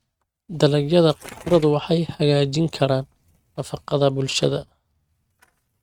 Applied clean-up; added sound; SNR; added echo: neural mask model RNNoise.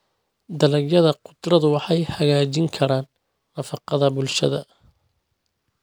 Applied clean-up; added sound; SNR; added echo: none; none; none; none.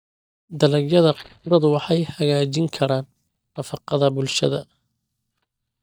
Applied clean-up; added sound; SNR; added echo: neural mask model DeepFilterNet 3.